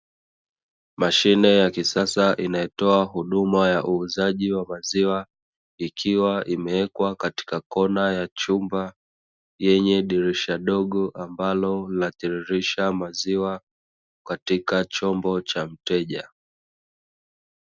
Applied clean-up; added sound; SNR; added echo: none; none; none; none.